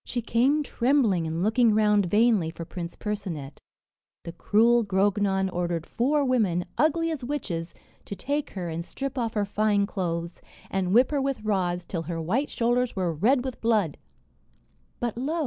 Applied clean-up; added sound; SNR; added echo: none; none; none; none.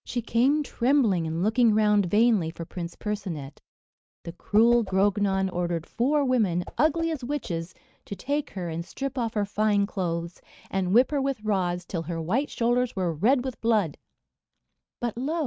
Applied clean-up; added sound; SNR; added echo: neural mask model RNNoise.